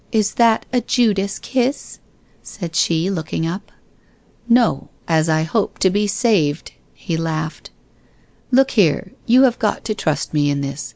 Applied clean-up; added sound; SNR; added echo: none; none; none; none.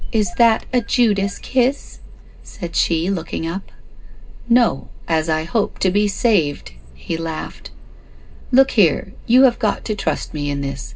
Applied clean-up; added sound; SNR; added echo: none; Engine starting / Car; 11 dB; reverberation time 0.2 s.